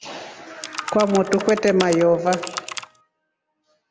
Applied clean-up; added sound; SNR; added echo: none; Computer keyboard; 11 dB; none.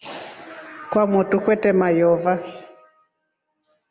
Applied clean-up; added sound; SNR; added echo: none; none; none; none.